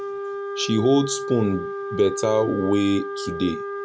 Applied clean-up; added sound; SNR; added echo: none; Wind instrument, woodwind instrument; 7 dB; none.